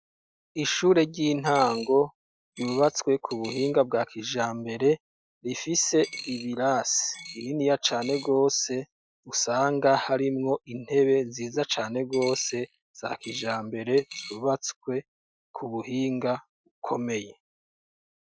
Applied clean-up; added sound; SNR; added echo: classical method Wiener filter.